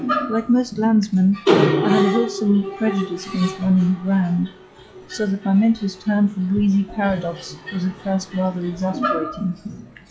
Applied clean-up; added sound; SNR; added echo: classical method log-MMSE.